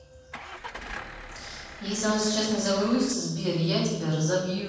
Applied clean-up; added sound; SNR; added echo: none; Engine starting / Car; 14 dB; reverberation time 1.2 s.